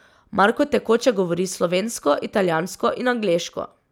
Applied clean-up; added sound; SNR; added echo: none; none; none; none.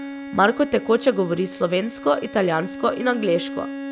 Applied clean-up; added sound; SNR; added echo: none; Bowed string instrument; 12 dB; none.